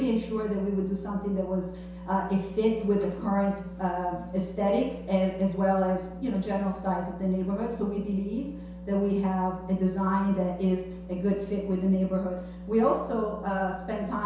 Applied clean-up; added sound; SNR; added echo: none; none; none; reverberation time 0.7 s.